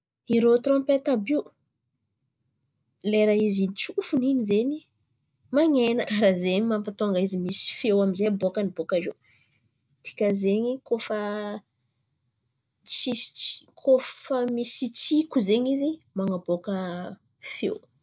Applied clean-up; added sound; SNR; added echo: none; none; none; none.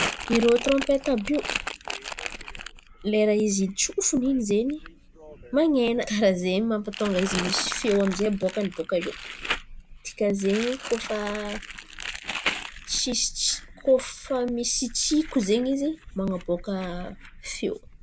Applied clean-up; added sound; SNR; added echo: none; Crumpling, crinkling; 10 dB; none.